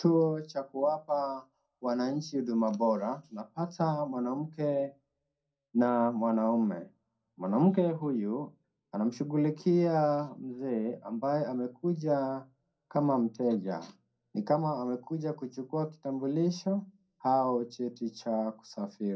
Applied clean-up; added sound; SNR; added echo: none; none; none; reverberation time 0.2 s.